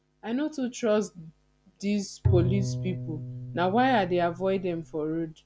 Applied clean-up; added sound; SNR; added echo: none; Bowed string instrument; 3 dB; none.